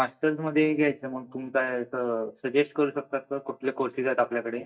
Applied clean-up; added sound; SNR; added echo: neural mask model DeepFilterNet 3.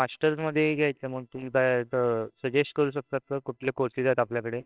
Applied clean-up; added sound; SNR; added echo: neural separator model SepFormer WHAMR!.